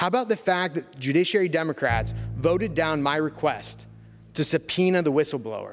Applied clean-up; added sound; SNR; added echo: none; Bowed string instrument; 12 dB; none.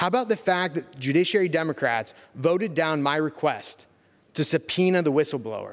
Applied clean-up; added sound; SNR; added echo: none; none; none; none.